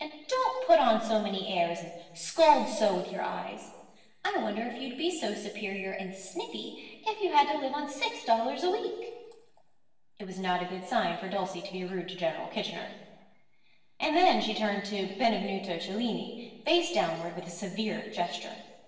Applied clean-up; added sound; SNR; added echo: none; none; none; reverberation time 1.2 s.